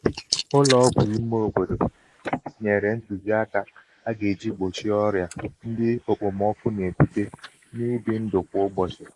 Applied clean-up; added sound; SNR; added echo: neural mask model Resemble Enhance denoiser.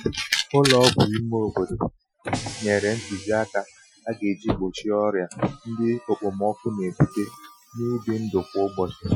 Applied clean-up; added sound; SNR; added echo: classical method Wiener filter.